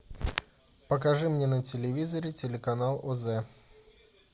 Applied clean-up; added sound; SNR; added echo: none; none; none; none.